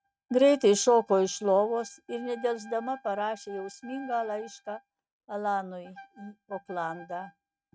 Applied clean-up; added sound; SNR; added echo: neural mask model RNNoise.